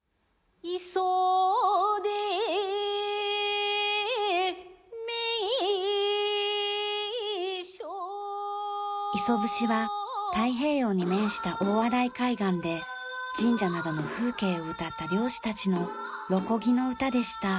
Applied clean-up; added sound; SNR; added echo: none; none; none; none.